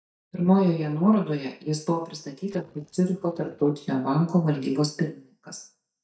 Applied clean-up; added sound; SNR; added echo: neural mask model DeepFilterNet 3.